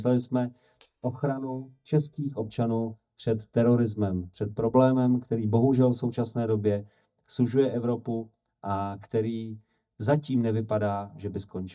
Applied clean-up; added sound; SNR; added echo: neural mask model DeepFilterNet 3.